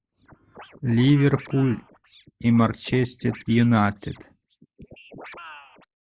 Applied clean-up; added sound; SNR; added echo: neural mask model Resemble Enhance denoiser.